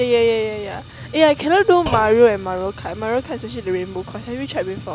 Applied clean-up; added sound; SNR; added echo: none; Fire + Thump, thud; 15 dB; none.